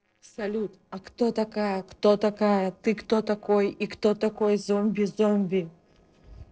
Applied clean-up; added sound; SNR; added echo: neural separator model SepFormer DNS4.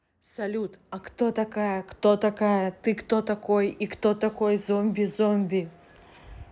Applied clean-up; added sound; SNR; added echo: none; none; none; none.